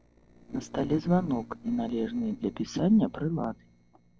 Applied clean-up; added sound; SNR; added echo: neural separator model SepFormer DNS4.